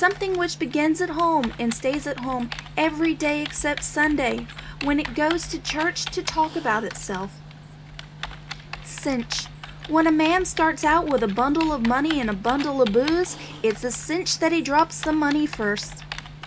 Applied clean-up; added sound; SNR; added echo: none; Typing; 13 dB; reverberation time 0.3 s.